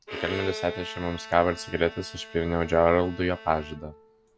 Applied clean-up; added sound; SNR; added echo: none; Bowed string instrument; 13 dB; none.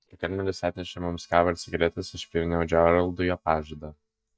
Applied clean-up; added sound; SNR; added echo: neural mask model DeepFilterNet 3.